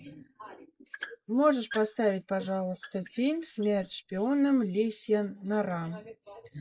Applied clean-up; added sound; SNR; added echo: neural mask model Resemble Enhance denoiser.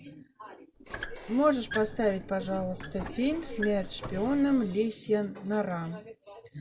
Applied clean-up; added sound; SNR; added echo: none; Squeak; 11 dB; none.